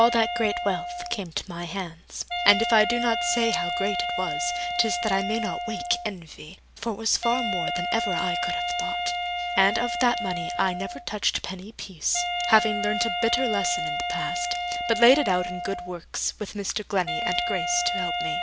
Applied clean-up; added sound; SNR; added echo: none; Wind instrument, woodwind instrument; 2 dB; none.